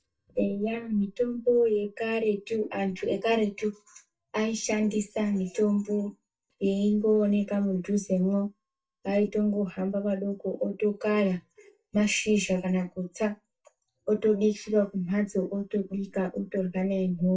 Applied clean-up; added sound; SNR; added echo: neural mask model DeepFilterNet 3.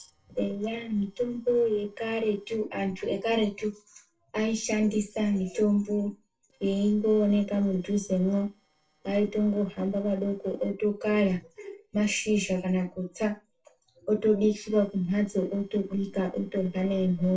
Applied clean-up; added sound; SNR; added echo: neural separator model SepFormer DNS4.